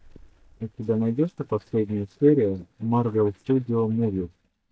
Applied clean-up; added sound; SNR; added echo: neural mask model DeepFilterNet 3.